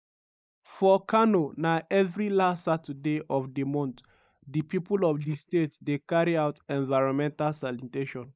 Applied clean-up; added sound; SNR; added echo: neural mask model Resemble Enhance denoiser.